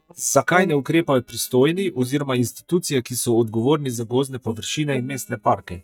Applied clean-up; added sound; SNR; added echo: neural mask model DeepFilterNet 3.